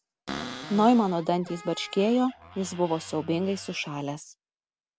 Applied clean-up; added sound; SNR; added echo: none; Cupboard open or close; 15 dB; none.